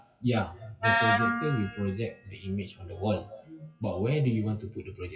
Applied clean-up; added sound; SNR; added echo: classical method WPE with log-MMSE.